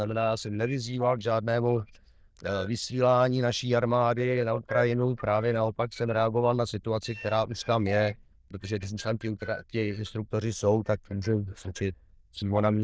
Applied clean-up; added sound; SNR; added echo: neural diffusion model UNIVERSE++.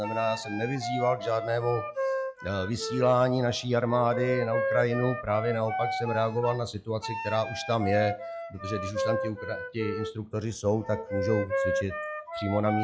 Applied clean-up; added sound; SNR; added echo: classical method log-MMSE.